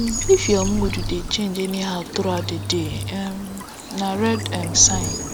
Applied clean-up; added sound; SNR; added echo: none; Stream / Bird vocalization, bird call, bird song + Engine; 5 dB; none.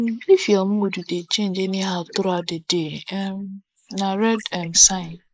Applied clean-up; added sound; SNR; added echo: neural mask model Resemble Enhance denoiser.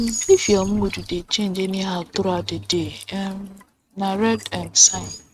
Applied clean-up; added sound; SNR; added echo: neural mask model RNNoise.